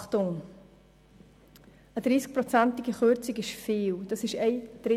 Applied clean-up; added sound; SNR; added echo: none; none; none; none.